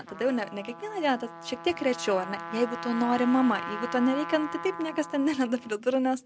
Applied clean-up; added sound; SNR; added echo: none; Trumpet; 11 dB; none.